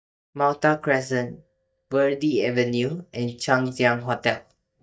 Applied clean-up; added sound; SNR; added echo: neural mask model DeepFilterNet 3.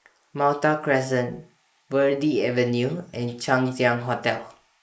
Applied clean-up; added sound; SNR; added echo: neural mask model Resemble Enhance denoiser.